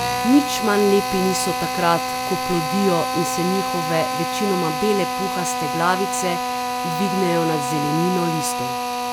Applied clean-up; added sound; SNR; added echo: none; Drill; 2 dB; none.